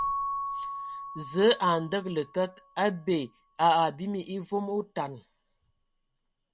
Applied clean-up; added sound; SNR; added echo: none; Keyboard (musical) / Bell; 10 dB; none.